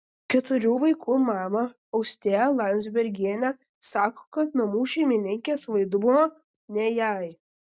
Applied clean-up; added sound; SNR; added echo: none; none; none; none.